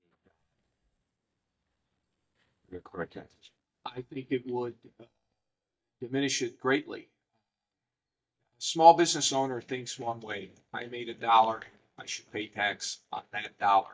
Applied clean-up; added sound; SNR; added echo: neural mask model DeepFilterNet 3.